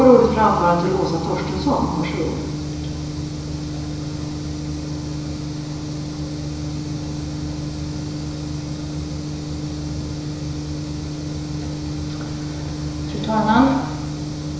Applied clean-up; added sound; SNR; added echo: none; none; none; reverberation time 1.0 s.